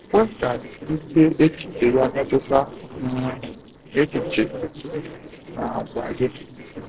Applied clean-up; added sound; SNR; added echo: neural separator model SepFormer DNS4.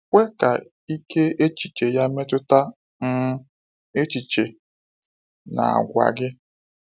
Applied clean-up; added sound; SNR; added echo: none; none; none; none.